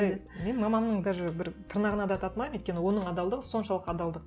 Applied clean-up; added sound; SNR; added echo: none; none; none; none.